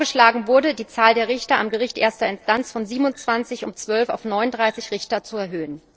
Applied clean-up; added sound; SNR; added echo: neural separator model SepFormer DNS4.